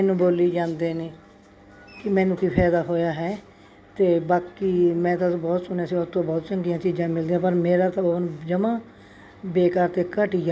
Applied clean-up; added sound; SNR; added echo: none; none; none; none.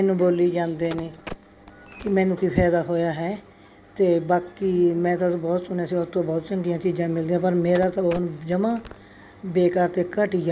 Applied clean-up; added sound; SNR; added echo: none; Telephone; 17 dB; none.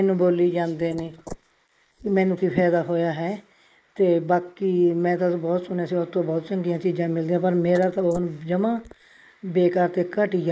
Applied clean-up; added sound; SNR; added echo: neural mask model Resemble Enhance denoiser.